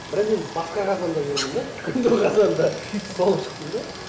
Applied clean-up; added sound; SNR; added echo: none; Stream; 13 dB; none.